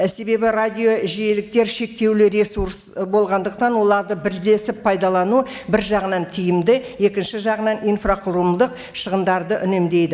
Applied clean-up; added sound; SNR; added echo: none; none; none; none.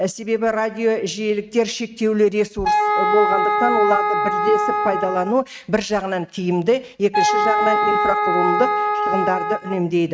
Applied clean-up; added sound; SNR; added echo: neural mask model RNNoise.